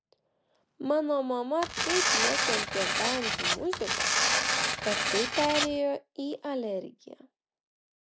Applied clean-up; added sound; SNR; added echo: none; Tearing; -4 dB; none.